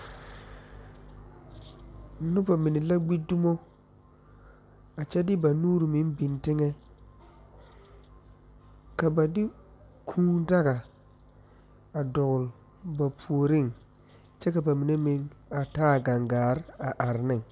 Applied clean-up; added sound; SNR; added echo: none; none; none; none.